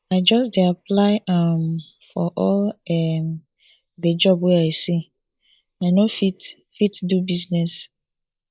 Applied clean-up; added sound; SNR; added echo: neural mask model Resemble Enhance denoiser.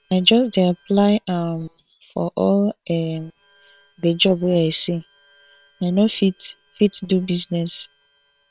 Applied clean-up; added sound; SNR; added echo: neural separator model SepFormer WHAM!.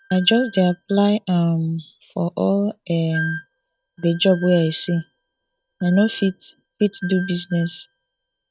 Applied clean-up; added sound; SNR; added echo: neural mask model RNNoise.